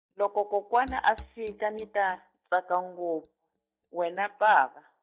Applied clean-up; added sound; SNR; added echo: neural mask model DeepFilterNet 3.